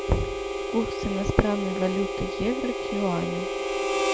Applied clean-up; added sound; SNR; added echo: none; Knock / Wood + Harmonica; 0 dB; none.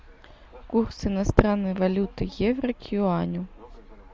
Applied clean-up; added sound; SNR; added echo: none; none; none; none.